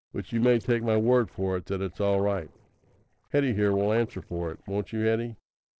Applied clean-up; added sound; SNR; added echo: neural separator model SepFormer DNS4.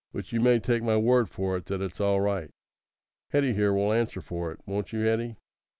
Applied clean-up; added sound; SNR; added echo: none; none; none; none.